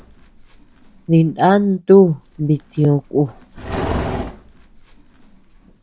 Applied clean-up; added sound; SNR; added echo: none; Livestock, farm animals, working animals; 12 dB; none.